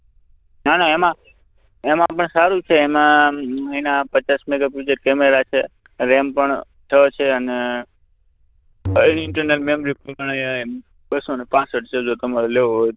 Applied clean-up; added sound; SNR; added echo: neural diffusion model UNIVERSE++.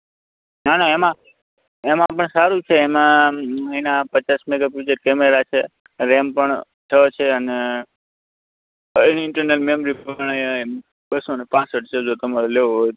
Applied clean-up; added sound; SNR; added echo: none; none; none; none.